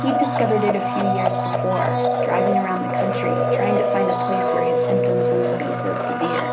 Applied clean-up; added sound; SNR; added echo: none; Domestic sounds, home sounds; -3 dB; reverberation time 0.3 s.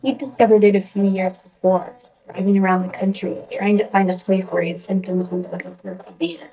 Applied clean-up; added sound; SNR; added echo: neural mask model DeepFilterNet 3.